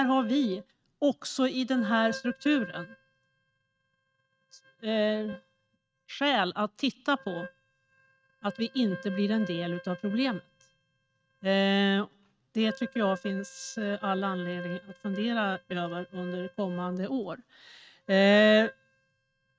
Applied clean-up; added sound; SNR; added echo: neural mask model RNNoise.